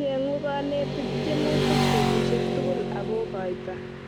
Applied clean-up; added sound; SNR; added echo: none; Motorcycle / Traffic noise, roadway noise; -3 dB; none.